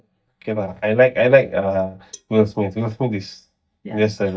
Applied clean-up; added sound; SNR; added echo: neural mask model DeepFilterNet 3.